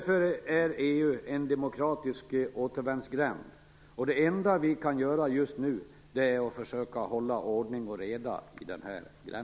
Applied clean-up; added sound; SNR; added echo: none; none; none; none.